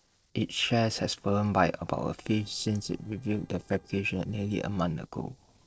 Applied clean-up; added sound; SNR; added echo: neural separator model SepFormer DNS4.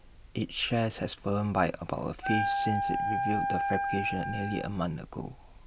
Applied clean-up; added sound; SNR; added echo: none; Wind instrument, woodwind instrument; 0 dB; none.